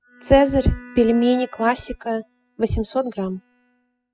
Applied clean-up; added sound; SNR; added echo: classical method spectral subtraction.